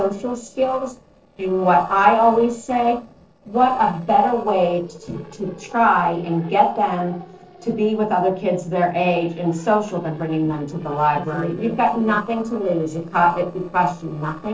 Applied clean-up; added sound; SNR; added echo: neural separator model SepFormer DNS4.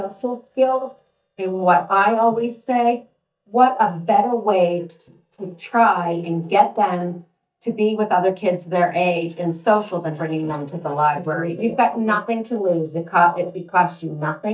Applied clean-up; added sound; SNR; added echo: neural mask model DeepFilterNet 3.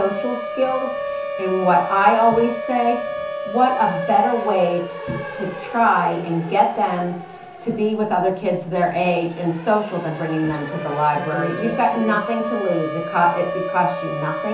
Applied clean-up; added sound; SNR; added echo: none; Siren; 8 dB; reverberation time 0.6 s.